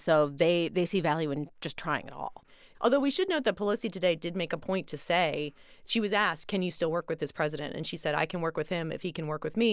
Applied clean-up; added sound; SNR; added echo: none; none; none; none.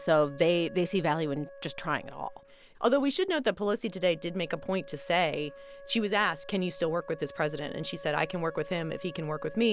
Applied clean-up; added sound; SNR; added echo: none; Wind instrument, woodwind instrument; 18 dB; none.